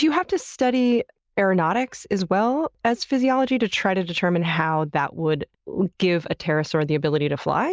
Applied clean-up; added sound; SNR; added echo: none; none; none; none.